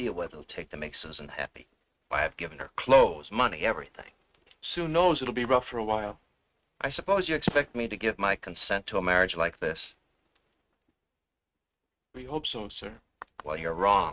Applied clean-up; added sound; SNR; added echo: neural mask model RNNoise.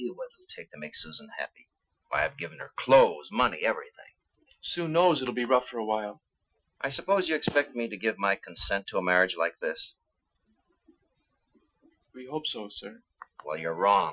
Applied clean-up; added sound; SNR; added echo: classical method Wiener filter.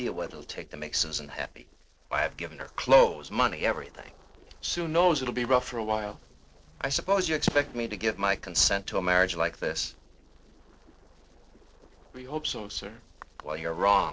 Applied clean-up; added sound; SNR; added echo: neural separator model SepFormer DNS4.